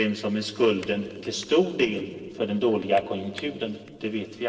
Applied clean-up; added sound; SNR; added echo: neural separator model SepFormer DNS4.